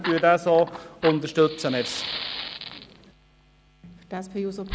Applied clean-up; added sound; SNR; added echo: none; Fire; 10 dB; none.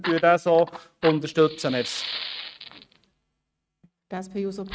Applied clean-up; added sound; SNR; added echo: neural mask model RNNoise.